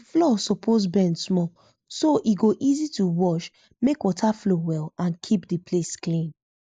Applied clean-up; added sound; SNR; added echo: neural mask model Resemble Enhance denoiser.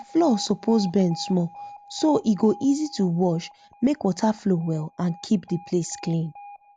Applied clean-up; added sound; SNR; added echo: none; Alarm; 19 dB; none.